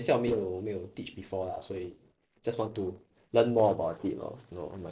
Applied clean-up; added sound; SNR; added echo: neural separator model SepFormer DNS4.